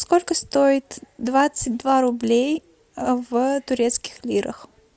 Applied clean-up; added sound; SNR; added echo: none; none; none; none.